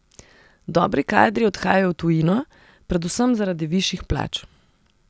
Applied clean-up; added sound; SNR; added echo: none; none; none; none.